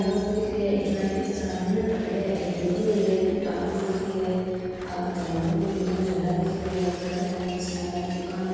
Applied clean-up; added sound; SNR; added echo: none; Shatter; 17 dB; reverberation time 2.1 s.